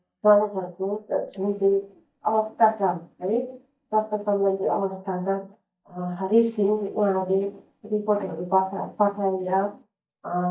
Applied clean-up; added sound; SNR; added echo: neural mask model DeepFilterNet 3.